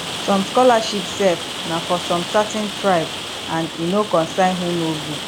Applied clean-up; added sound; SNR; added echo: none; Rain; 8 dB; none.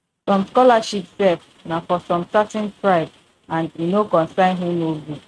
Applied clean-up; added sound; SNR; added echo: neural mask model RNNoise.